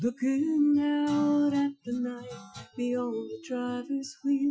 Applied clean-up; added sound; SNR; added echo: classical method Wiener filter.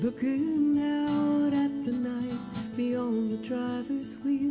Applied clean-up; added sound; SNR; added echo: none; Guitar; 16 dB; none.